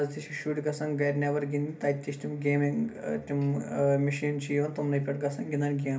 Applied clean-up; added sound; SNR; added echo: none; none; none; reverberation time 0.3 s.